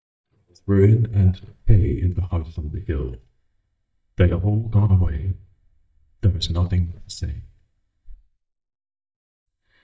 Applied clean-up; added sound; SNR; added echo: neural mask model DeepFilterNet 3.